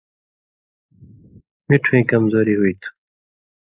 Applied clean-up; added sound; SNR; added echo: neural mask model Resemble Enhance denoiser.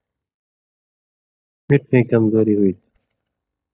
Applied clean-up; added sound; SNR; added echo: neural mask model DeepFilterNet 3.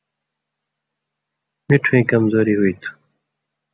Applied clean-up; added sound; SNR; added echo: none; none; none; none.